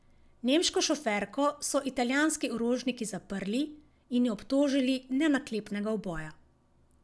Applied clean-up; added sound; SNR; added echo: none; none; none; none.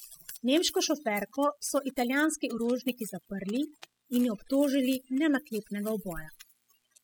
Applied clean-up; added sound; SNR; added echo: classical method spectral subtraction.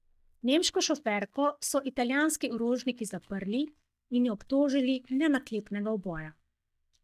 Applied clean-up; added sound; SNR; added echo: neural mask model DeepFilterNet 3.